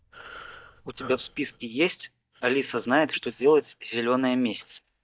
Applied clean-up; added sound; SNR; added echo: neural mask model DeepFilterNet 3.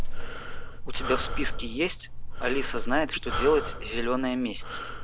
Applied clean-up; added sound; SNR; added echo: none; Breathing; 0 dB; none.